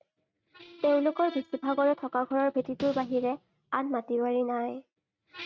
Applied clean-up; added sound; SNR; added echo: neural mask model RNNoise.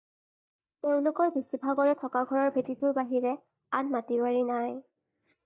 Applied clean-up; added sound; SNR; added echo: neural mask model DeepFilterNet 3.